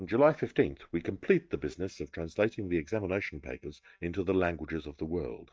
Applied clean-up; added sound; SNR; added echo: neural mask model DeepFilterNet 3.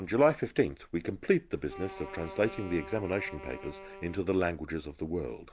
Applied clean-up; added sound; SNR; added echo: none; Wind instrument, woodwind instrument; 15 dB; none.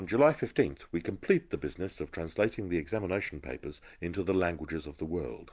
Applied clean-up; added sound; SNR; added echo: none; none; none; none.